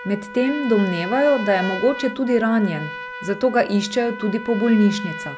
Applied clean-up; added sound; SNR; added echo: none; Trumpet; 12 dB; none.